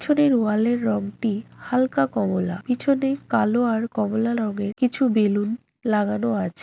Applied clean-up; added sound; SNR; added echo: none; none; none; none.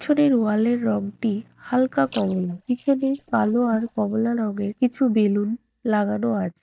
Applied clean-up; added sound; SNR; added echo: neural mask model DeepFilterNet 3.